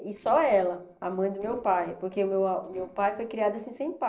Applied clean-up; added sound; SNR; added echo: neural separator model SepFormer DNS4.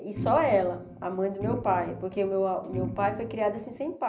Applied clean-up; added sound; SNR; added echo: none; Organ; 9 dB; reverberation time 0.5 s.